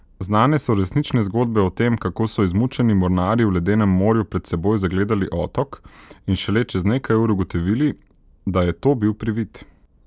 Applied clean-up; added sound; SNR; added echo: none; none; none; none.